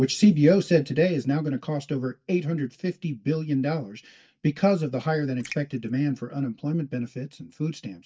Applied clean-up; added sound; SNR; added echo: neural mask model DeepFilterNet 3.